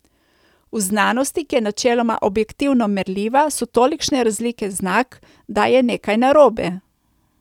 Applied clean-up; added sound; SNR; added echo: none; none; none; none.